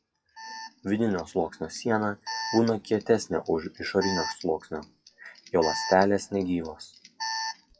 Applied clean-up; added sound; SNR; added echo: classical method WPE with log-MMSE.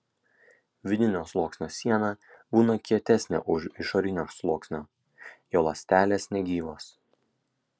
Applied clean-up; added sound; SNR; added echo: none; none; none; none.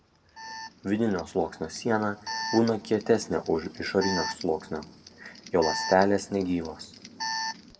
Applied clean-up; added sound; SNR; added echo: none; Alarm; 10 dB; reverberation time 1.1 s.